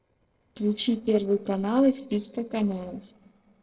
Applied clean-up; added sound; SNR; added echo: neural separator model SepFormer DNS4.